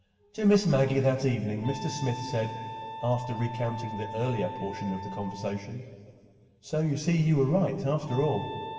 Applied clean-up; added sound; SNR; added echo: none; Wind instrument, woodwind instrument; 13 dB; reverberation time 2.5 s.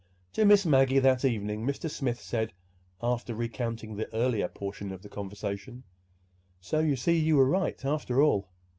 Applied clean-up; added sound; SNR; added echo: none; none; none; none.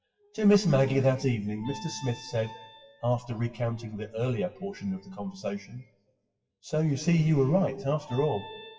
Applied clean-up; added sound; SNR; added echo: classical method WPE with log-MMSE.